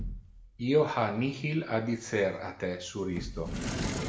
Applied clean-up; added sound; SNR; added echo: none; Sliding door; 8 dB; reverberation time 0.6 s.